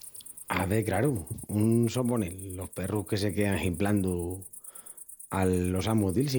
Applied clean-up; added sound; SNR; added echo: none; Cricket; 17 dB; none.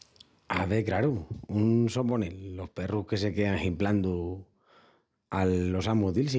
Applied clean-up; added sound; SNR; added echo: none; none; none; none.